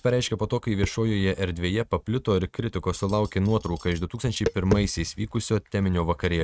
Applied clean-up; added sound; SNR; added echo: neural mask model RNNoise.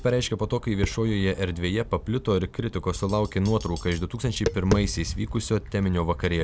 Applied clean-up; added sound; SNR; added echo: none; Tap; 9 dB; none.